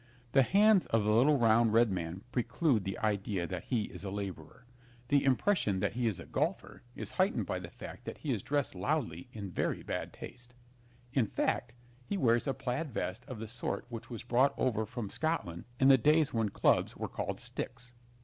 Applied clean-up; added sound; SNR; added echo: none; none; none; none.